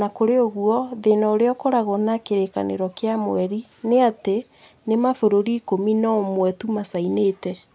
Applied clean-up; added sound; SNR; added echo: none; none; none; none.